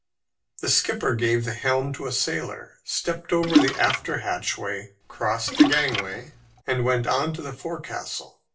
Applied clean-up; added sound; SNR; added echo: none; Splash, splatter; -2 dB; reverberation time 0.2 s.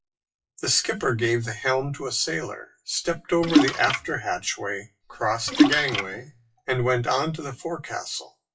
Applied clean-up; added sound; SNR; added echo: classical method WPE with log-MMSE.